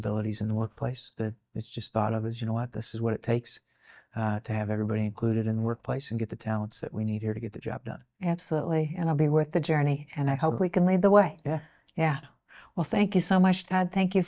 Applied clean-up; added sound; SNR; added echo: neural mask model DeepFilterNet 3.